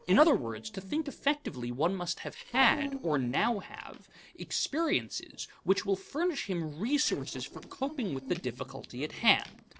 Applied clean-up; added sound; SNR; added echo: neural separator model SepFormer DNS4.